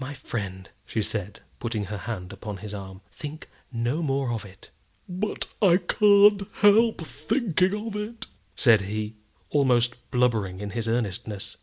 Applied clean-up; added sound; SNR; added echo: none; none; none; none.